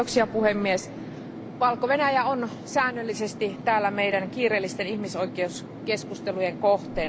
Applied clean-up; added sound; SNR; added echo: none; Fixed-wing aircraft, airplane; 11 dB; none.